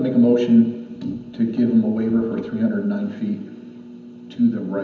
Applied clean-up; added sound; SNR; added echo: none; none; none; reverberation time 0.4 s.